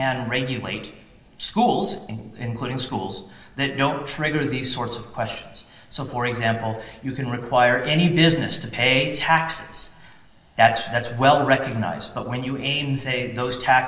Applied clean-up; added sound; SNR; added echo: none; none; none; reverberation time 1.6 s.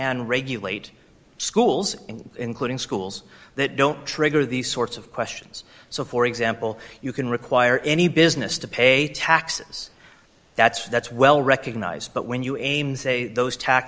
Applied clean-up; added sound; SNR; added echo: none; none; none; none.